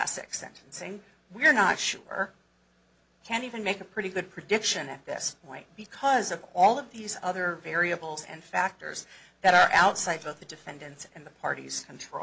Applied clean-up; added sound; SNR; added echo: none; none; none; none.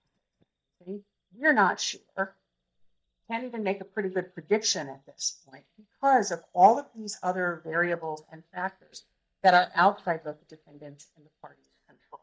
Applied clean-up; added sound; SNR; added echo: neural mask model DeepFilterNet 3.